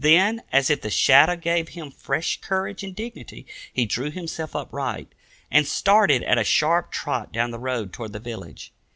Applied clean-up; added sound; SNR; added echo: none; none; none; none.